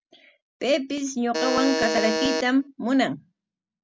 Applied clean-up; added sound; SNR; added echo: none; Alarm; 1 dB; none.